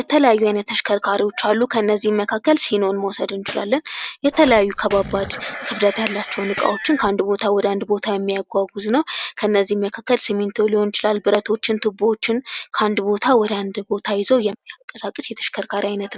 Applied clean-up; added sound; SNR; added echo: none; Tambourine + Livestock, farm animals, working animals; 11 dB; none.